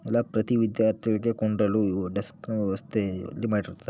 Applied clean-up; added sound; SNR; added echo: none; none; none; none.